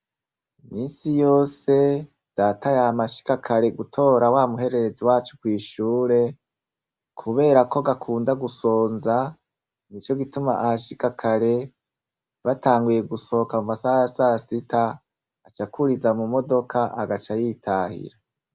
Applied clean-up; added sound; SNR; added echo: none; none; none; none.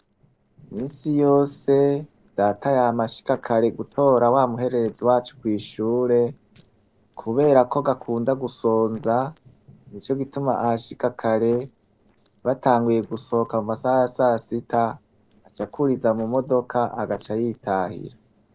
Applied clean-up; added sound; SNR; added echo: neural separator model SepFormer DNS4.